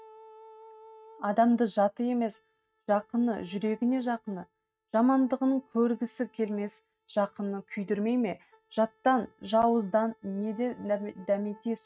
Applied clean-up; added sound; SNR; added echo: neural mask model RNNoise.